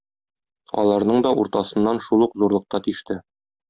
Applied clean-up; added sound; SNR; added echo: none; none; none; none.